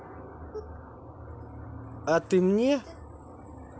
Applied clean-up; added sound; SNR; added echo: none; none; none; none.